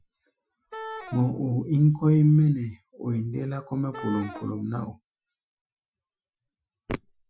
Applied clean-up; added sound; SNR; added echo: classical method Wiener filter.